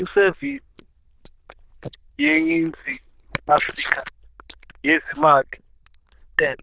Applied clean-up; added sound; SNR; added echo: neural diffusion model UNIVERSE++.